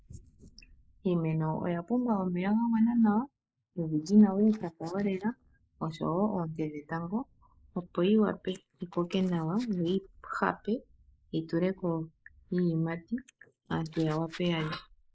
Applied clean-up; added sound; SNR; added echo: neural mask model Resemble Enhance denoiser.